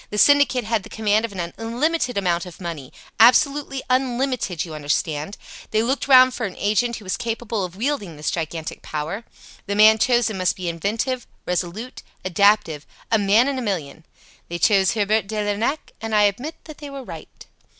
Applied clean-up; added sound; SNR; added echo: none; none; none; none.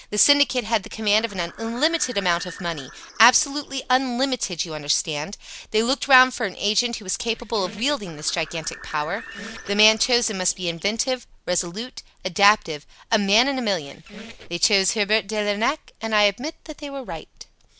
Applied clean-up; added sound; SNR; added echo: none; Bird + Squeak; 18 dB; none.